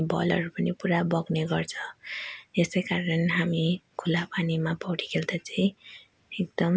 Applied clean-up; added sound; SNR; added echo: none; none; none; none.